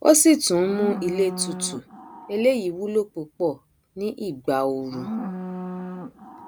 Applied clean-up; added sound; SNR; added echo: none; Livestock, farm animals, working animals; 12 dB; none.